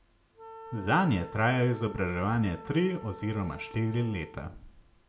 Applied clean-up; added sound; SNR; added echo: none; Wind instrument, woodwind instrument; 17 dB; none.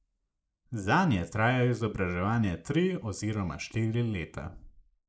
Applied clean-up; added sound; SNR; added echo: neural mask model Resemble Enhance denoiser.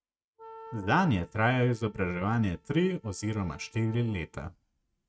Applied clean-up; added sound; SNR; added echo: neural mask model RNNoise.